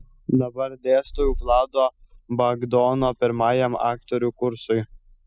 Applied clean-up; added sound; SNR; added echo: classical method spectral subtraction.